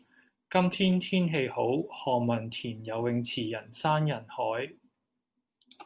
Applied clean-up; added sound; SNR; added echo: none; none; none; none.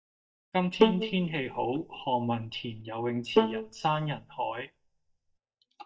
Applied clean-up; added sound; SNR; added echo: neural mask model DeepFilterNet 3.